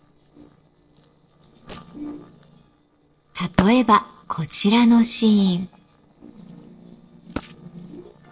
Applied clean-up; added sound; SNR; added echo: neural separator model SepFormer DNS4.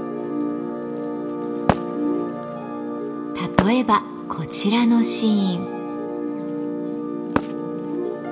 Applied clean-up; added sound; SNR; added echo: none; Wood; 8 dB; reverberation time 1.2 s.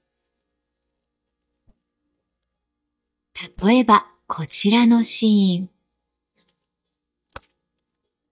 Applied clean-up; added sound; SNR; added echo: neural mask model DeepFilterNet 3.